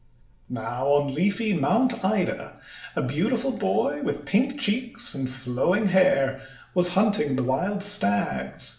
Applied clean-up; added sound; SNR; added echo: none; none; none; reverberation time 0.6 s.